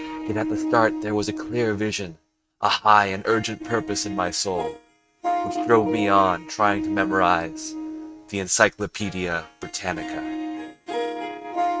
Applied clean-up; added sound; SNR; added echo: neural mask model RNNoise.